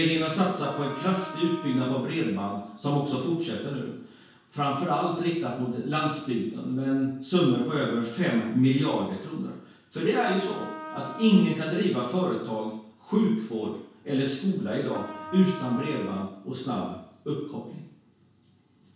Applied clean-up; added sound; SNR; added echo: none; Trumpet; 14 dB; reverberation time 0.6 s.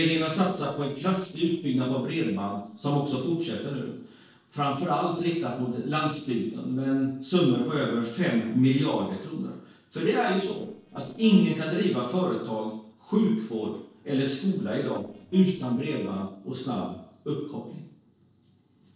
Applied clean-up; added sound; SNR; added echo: neural separator model SepFormer DNS4.